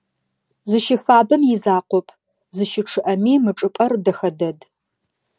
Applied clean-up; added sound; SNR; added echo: none; none; none; none.